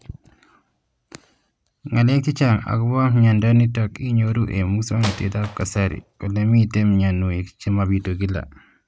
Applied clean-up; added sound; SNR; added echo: none; Wood; 16 dB; none.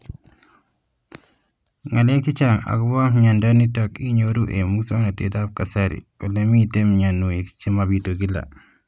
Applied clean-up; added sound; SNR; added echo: none; none; none; none.